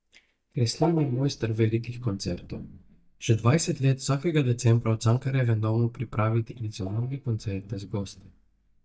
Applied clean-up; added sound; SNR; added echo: neural mask model DeepFilterNet 3.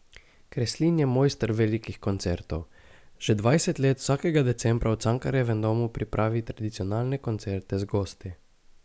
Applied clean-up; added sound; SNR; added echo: none; none; none; none.